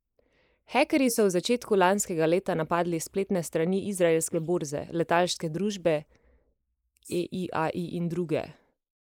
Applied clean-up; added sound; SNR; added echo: neural mask model Resemble Enhance denoiser.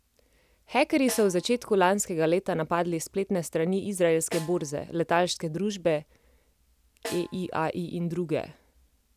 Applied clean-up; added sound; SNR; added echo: none; Snare drum; 18 dB; none.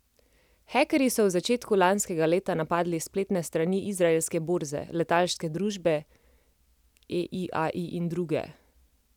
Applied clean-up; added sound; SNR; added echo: none; none; none; none.